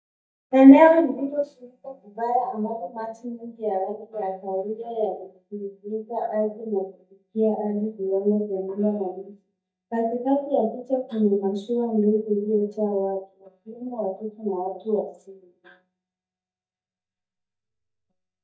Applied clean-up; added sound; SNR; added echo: neural mask model DeepFilterNet 3.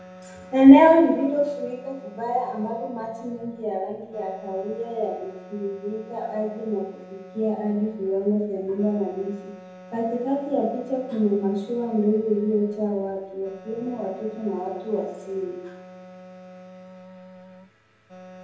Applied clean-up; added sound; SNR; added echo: none; Wind instrument, woodwind instrument; 20 dB; reverberation time 0.8 s.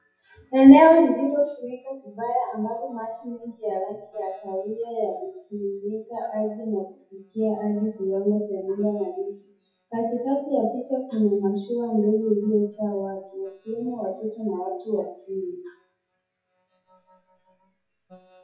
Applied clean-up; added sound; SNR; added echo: classical method WPE with log-MMSE.